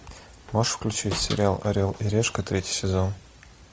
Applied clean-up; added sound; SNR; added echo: none; Slam; 15 dB; none.